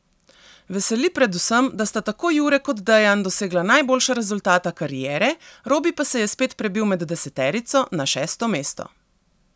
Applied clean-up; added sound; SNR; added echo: none; none; none; none.